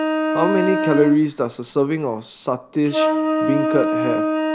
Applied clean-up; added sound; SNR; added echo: none; Wind instrument, woodwind instrument; 0 dB; none.